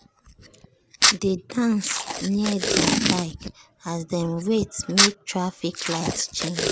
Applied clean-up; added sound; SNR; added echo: none; Packing tape, duct tape; 0 dB; none.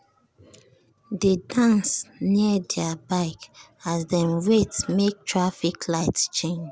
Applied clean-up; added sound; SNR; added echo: none; none; none; none.